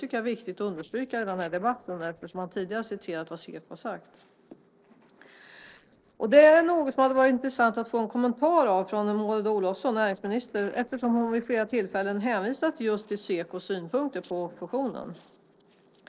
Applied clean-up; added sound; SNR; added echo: neural separator model SepFormer DNS4.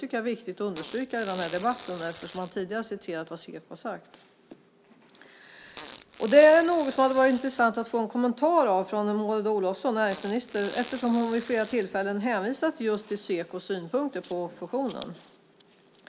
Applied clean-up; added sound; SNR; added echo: none; Fart; 16 dB; none.